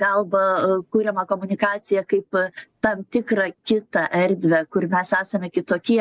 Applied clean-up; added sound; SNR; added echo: none; none; none; none.